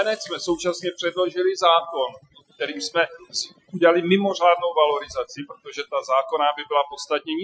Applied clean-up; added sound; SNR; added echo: classical method Wiener filter.